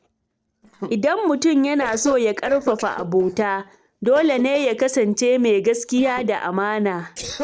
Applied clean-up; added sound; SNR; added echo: neural separator model SepFormer DNS4.